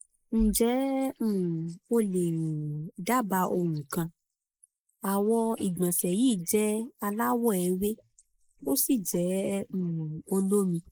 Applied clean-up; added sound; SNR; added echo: neural mask model Resemble Enhance denoiser.